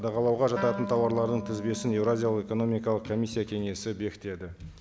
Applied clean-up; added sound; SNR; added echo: none; Wind instrument, woodwind instrument; 10 dB; none.